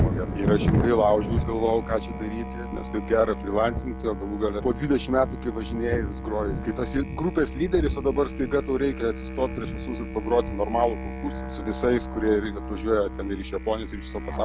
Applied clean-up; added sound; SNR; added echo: none; Thunder + Musical instrument; 4 dB; none.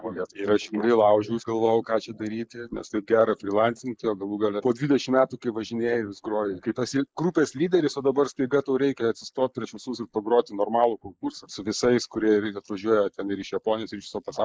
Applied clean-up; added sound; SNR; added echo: neural mask model Resemble Enhance denoiser.